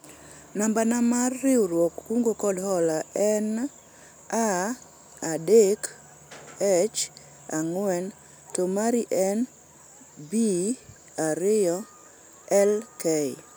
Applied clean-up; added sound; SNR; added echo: none; none; none; none.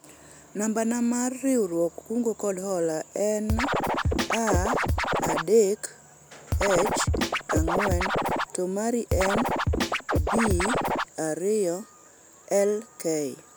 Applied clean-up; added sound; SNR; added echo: none; Scratching (performance technique); -2 dB; none.